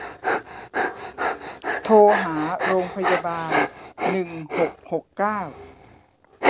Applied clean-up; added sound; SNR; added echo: none; Dog; 2 dB; none.